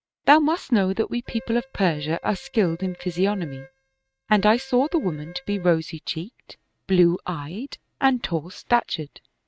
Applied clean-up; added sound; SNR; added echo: neural mask model RNNoise.